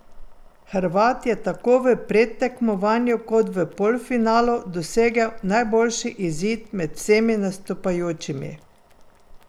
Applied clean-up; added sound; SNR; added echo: none; Boiling; 18 dB; none.